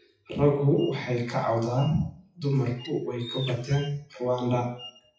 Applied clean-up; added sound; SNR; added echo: classical method WPE with log-MMSE.